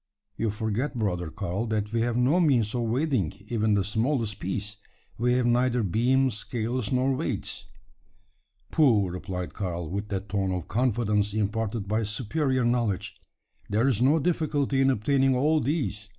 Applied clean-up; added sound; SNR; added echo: none; none; none; none.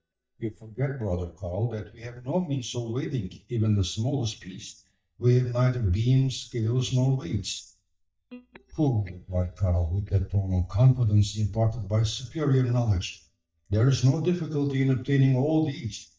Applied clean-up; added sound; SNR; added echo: neural mask model DeepFilterNet 3.